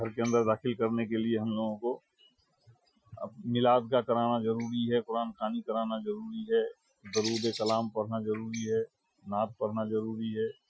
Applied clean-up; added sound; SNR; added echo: classical method Wiener filter.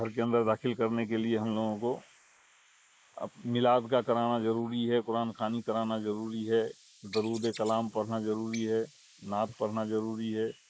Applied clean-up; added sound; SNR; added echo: neural mask model Resemble Enhance denoiser.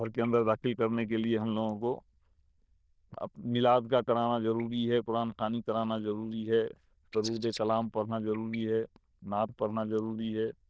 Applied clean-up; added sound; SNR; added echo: neural diffusion model UNIVERSE++.